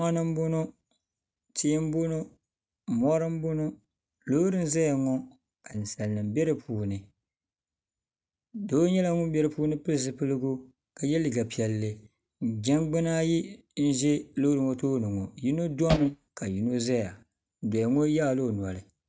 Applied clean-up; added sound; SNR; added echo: neural mask model RNNoise.